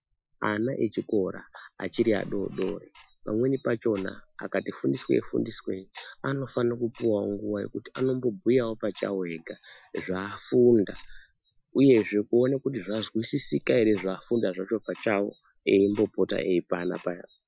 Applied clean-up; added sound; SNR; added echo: classical method Wiener filter.